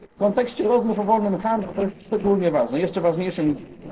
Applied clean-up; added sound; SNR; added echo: neural separator model SepFormer DNS4.